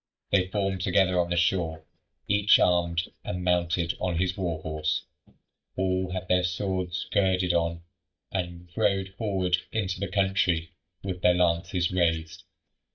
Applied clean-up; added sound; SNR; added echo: neural mask model DeepFilterNet 3.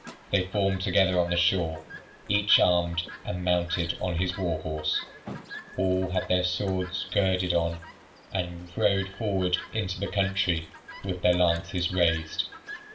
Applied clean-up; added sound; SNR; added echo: none; Chirp, tweet; 17 dB; reverberation time 0.3 s.